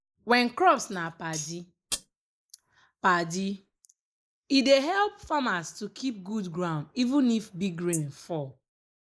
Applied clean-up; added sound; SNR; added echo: neural mask model Resemble Enhance denoiser.